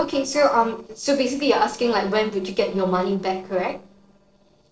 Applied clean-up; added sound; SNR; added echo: neural separator model SepFormer DNS4.